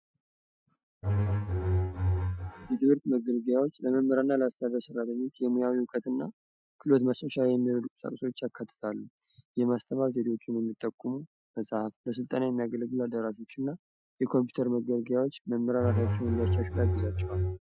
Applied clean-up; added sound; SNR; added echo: classical method Wiener filter.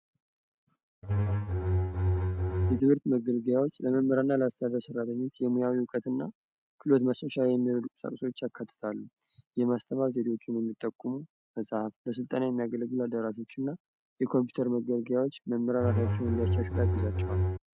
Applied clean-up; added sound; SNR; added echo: neural mask model RNNoise.